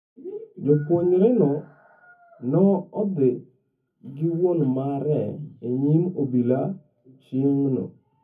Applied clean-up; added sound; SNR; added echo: none; none; none; reverberation time 0.3 s.